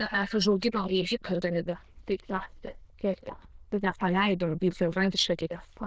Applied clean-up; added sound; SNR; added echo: neural diffusion model UNIVERSE++.